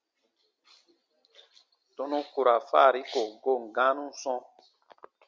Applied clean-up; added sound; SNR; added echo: none; none; none; none.